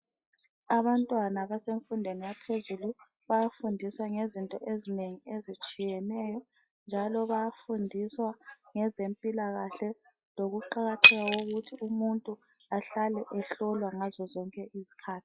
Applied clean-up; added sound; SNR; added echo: classical method log-MMSE.